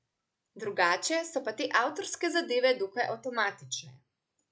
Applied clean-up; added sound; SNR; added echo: none; none; none; none.